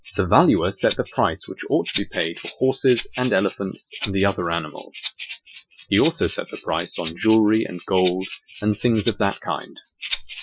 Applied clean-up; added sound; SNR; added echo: classical method Wiener filter.